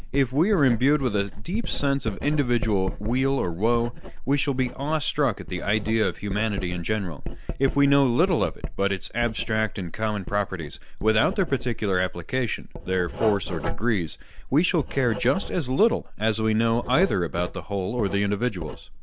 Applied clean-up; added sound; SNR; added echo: none; Writing; 6 dB; none.